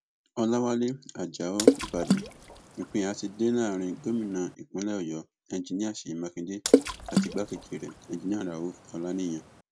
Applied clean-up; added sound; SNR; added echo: none; Water / Splash, splatter; -2 dB; none.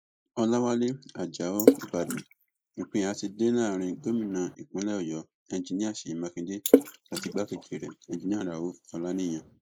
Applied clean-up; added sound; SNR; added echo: neural mask model Resemble Enhance denoiser.